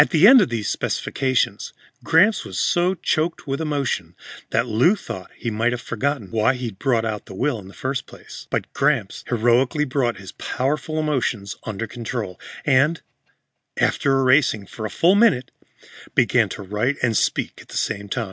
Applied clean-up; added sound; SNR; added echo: none; none; none; none.